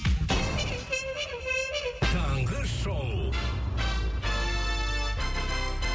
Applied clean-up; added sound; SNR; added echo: none; none; none; none.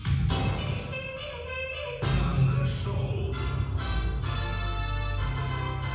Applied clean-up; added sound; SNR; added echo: none; none; none; reverberation time 1.0 s.